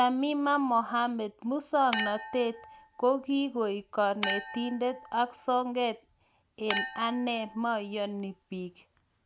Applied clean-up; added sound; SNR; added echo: none; Chink, clink; 10 dB; none.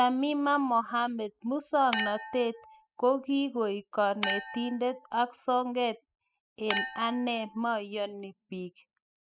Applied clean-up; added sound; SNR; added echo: classical method spectral subtraction.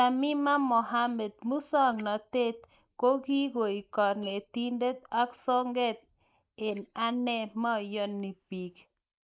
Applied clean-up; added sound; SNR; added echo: neural mask model Resemble Enhance denoiser.